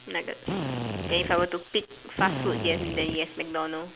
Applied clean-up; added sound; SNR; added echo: none; Drill; 3 dB; none.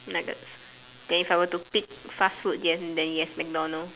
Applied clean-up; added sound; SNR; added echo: none; none; none; none.